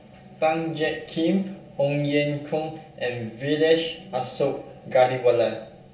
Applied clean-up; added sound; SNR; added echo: none; none; none; reverberation time 0.2 s.